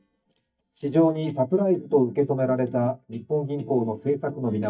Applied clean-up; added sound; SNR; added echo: neural mask model DeepFilterNet 3.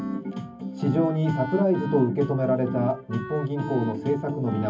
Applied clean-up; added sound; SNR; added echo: none; Wind instrument, woodwind instrument; 13 dB; reverberation time 0.3 s.